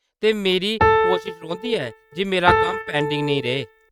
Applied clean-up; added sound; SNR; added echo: neural mask model RNNoise.